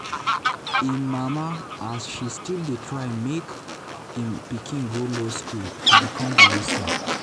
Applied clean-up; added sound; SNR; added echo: none; Fowl; -5 dB; none.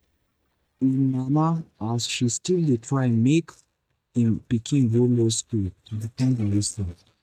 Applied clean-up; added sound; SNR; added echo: neural mask model DeepFilterNet 3.